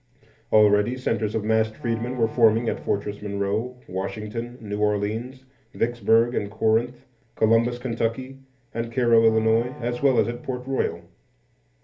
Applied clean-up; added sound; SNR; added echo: none; Wind instrument, woodwind instrument; 19 dB; reverberation time 0.3 s.